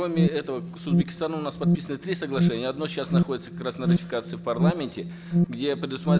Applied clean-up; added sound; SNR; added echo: none; Alarm; -4 dB; none.